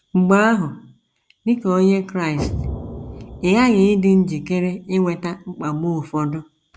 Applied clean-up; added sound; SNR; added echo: none; Explosion; 12 dB; none.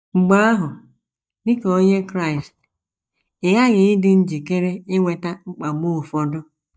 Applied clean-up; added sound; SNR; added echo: neural mask model DeepFilterNet 3.